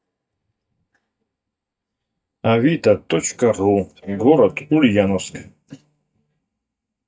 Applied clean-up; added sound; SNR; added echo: neural mask model DeepFilterNet 3.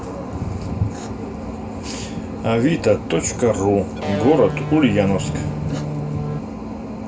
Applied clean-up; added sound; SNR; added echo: none; Electric guitar; 5 dB; reverberation time 0.2 s.